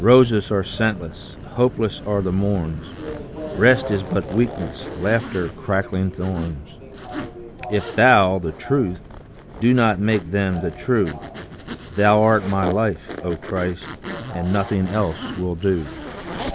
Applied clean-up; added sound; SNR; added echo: none; Subway, metro, underground + Zipper (clothing); 12 dB; none.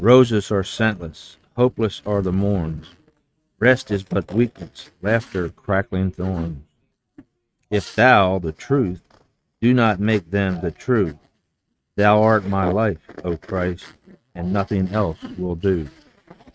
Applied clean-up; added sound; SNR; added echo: neural mask model RNNoise.